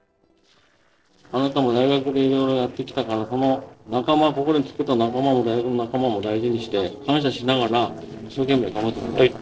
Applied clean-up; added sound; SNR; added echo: neural separator model SepFormer DNS4.